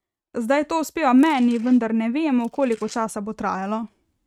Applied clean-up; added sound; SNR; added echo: neural mask model RNNoise.